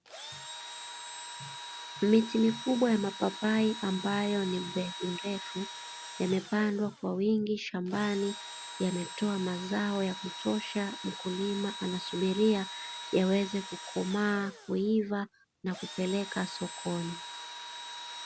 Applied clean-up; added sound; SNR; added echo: none; Engine / Drill; 11 dB; none.